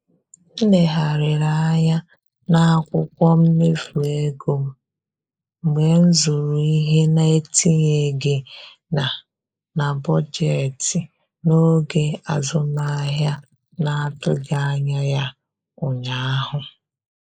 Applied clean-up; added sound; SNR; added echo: neural mask model Resemble Enhance denoiser.